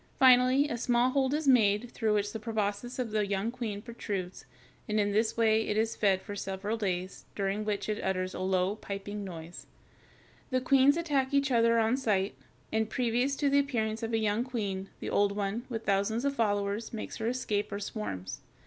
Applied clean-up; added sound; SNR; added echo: none; none; none; none.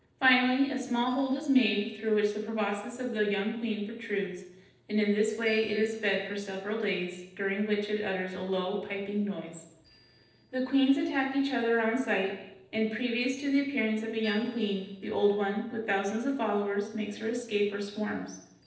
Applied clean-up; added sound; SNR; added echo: neural separator model SepFormer DNS4.